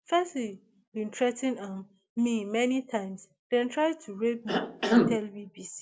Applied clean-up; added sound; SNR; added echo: none; Cough; -4 dB; none.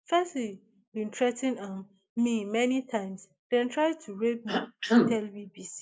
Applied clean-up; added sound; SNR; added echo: neural mask model Resemble Enhance denoiser.